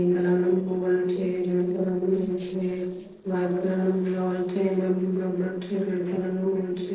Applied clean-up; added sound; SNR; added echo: neural separator model SepFormer DNS4.